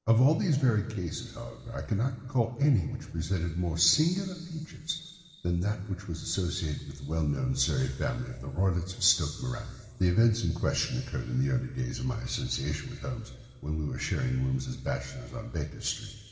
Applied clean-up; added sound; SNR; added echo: none; none; none; reverberation time 2.0 s.